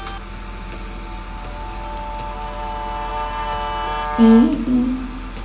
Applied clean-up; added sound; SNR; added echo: none; Guitar; 8 dB; reverberation time 1.2 s.